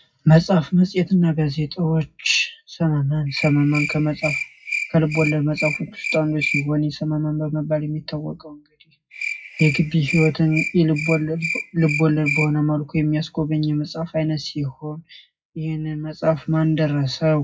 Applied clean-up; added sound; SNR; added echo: classical method WPE with log-MMSE.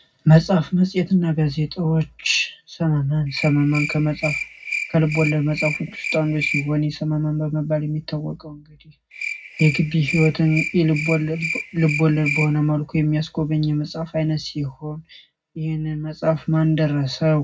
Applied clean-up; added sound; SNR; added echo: none; Cricket; 8 dB; reverberation time 0.3 s.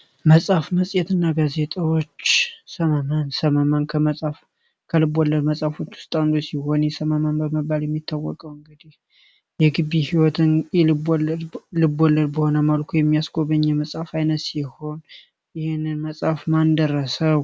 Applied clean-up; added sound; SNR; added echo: none; none; none; none.